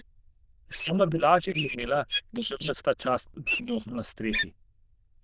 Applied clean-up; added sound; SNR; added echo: neural diffusion model UNIVERSE++.